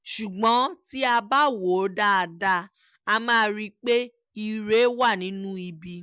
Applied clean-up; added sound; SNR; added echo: none; none; none; none.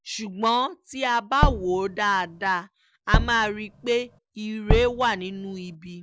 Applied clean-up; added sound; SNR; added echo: none; Tap / Bass drum; 0 dB; none.